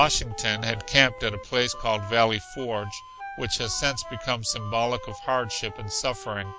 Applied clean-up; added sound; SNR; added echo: none; Doorbell + Wind instrument, woodwind instrument; 14 dB; none.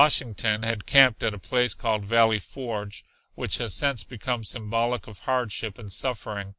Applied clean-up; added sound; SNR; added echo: none; none; none; none.